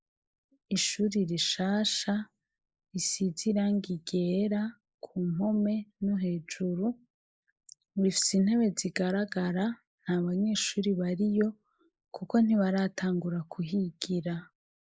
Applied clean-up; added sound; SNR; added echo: neural mask model Resemble Enhance denoiser.